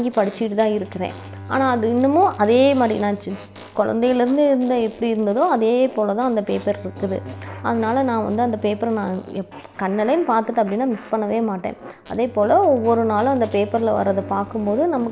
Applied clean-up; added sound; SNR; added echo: none; Bowed string instrument + Fart; 17 dB; none.